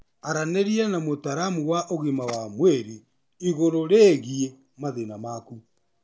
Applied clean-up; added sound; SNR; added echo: none; none; none; none.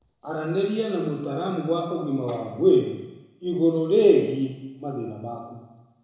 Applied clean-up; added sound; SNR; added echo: none; none; none; reverberation time 1.0 s.